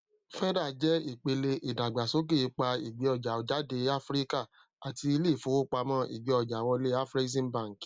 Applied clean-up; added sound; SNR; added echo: none; none; none; none.